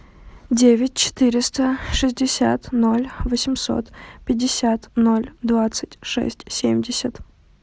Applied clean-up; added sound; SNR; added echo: none; none; none; none.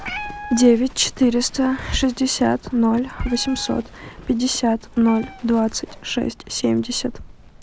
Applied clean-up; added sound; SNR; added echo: none; Meow + Livestock, farm animals, working animals; 16 dB; none.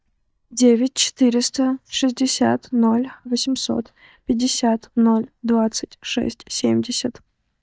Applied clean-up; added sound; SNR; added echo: neural mask model DeepFilterNet 3.